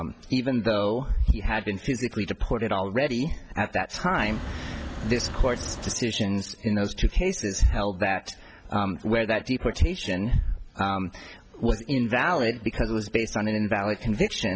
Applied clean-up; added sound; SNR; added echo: none; Wind; 8 dB; none.